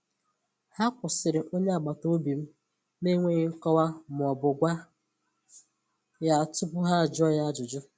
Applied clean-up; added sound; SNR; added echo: none; none; none; none.